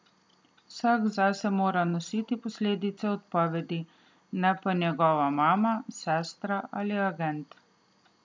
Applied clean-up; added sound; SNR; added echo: none; none; none; none.